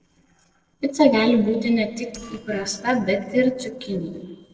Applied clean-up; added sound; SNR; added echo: neural separator model SepFormer DNS4.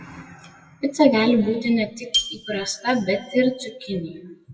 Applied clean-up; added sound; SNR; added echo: classical method WPE with log-MMSE.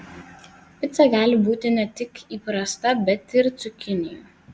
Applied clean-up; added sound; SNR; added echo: none; none; none; none.